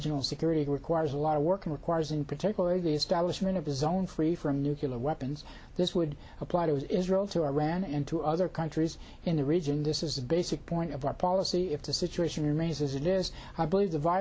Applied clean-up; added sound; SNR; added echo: none; none; none; none.